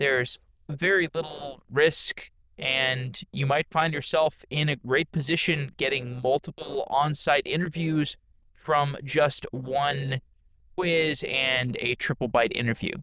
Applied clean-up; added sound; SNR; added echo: neural diffusion model UNIVERSE++.